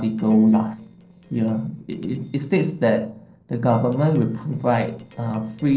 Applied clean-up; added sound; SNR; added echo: neural separator model SepFormer DNS4.